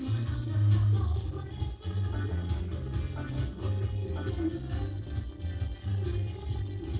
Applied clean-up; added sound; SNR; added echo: neural separator model SepFormer DNS4.